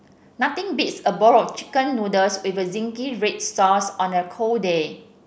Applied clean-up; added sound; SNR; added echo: none; none; none; none.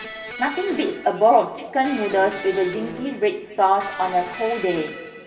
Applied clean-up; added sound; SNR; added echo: none; Electric guitar; 13 dB; reverberation time 2.5 s.